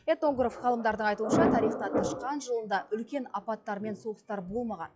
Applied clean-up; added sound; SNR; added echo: classical method log-MMSE.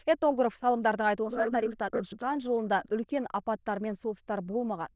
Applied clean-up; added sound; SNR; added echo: neural diffusion model UNIVERSE++.